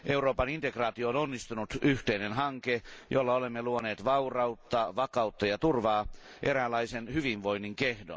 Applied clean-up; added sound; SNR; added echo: none; none; none; none.